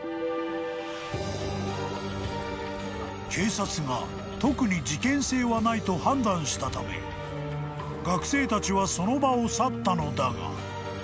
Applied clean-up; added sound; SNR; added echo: none; none; none; none.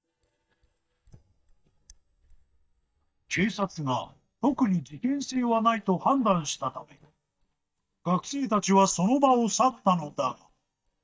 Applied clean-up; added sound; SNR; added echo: neural mask model DeepFilterNet 3.